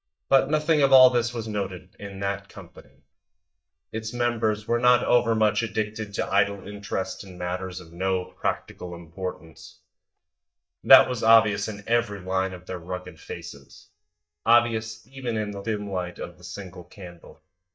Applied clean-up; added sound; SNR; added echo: neural mask model DeepFilterNet 3.